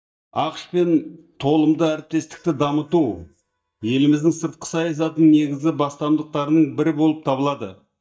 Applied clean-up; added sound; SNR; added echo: neural mask model DeepFilterNet 3.